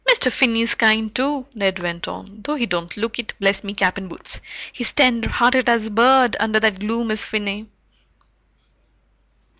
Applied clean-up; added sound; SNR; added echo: none; none; none; none.